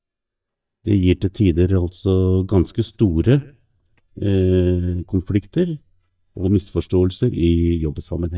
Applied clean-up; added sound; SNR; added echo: neural mask model DeepFilterNet 3.